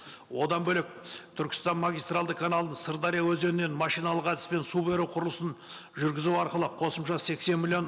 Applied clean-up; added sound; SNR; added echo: none; none; none; none.